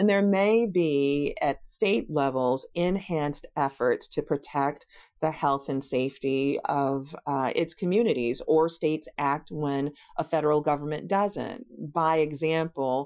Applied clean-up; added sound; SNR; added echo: classical method Wiener filter.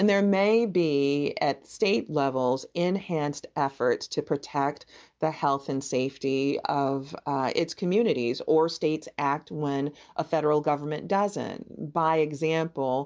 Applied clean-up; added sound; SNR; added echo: none; none; none; none.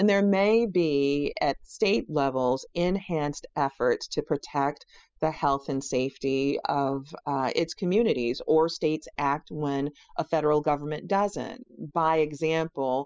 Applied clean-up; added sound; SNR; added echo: classical method spectral subtraction.